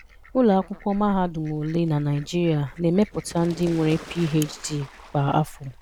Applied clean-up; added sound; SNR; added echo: none; Fowl; 18 dB; none.